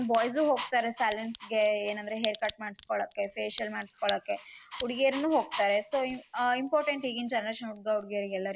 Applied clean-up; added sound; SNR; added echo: none; Dog + Crack; 11 dB; none.